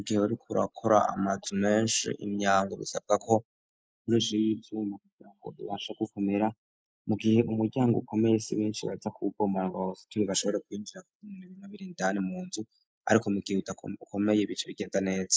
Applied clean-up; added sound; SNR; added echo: neural mask model Resemble Enhance denoiser.